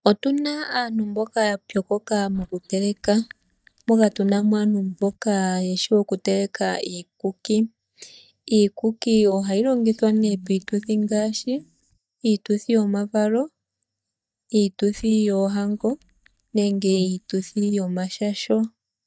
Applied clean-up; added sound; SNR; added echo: neural mask model DeepFilterNet 3.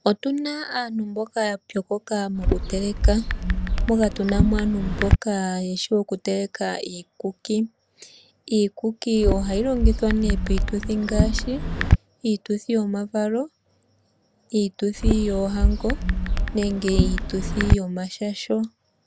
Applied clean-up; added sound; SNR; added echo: none; Chatter / Chirp, tweet / Car passing by / Typing; -2 dB; none.